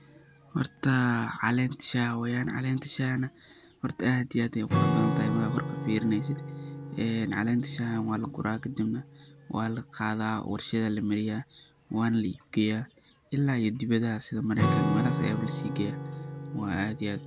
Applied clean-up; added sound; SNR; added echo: none; Acoustic guitar / Strum; 6 dB; none.